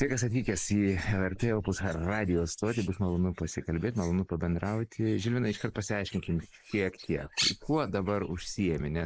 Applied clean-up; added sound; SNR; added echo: neural mask model Resemble Enhance denoiser.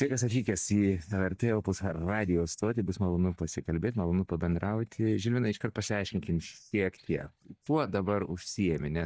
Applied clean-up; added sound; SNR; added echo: neural mask model DeepFilterNet 3.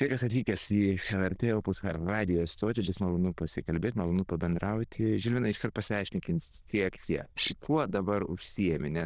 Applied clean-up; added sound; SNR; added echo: neural diffusion model UNIVERSE++.